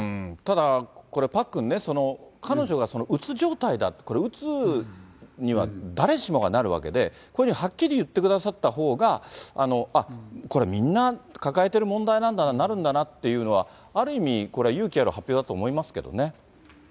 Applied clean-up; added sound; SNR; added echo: none; none; none; none.